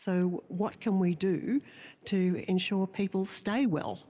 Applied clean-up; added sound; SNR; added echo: none; none; none; none.